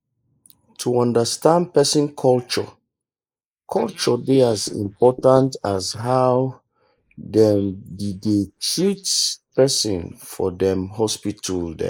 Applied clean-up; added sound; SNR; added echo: neural mask model Resemble Enhance denoiser.